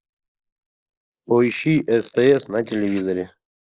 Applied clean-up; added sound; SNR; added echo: neural mask model Resemble Enhance denoiser.